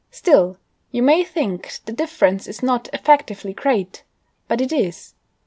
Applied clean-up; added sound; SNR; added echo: none; none; none; none.